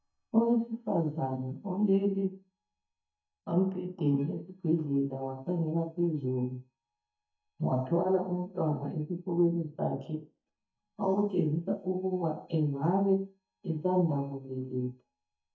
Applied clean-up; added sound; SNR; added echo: neural mask model DeepFilterNet 3.